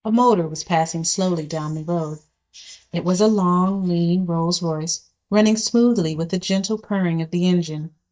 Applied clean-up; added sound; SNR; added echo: neural mask model DeepFilterNet 3.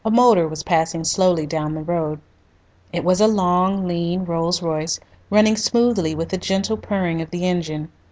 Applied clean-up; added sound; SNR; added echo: none; none; none; none.